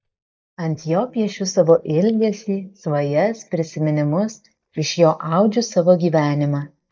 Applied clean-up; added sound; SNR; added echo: neural mask model DeepFilterNet 3.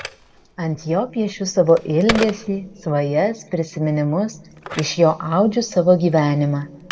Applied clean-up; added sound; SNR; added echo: none; Telephone; 14 dB; reverberation time 1.4 s.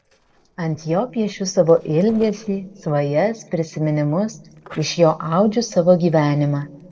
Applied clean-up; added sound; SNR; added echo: neural separator model SepFormer DNS4.